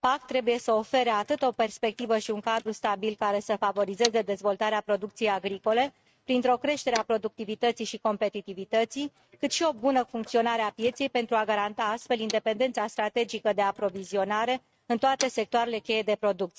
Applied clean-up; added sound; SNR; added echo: neural mask model RNNoise.